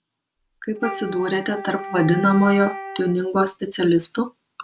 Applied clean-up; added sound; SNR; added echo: none; Wind instrument, woodwind instrument; 12 dB; none.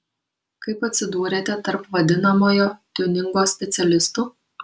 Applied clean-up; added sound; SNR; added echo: none; none; none; none.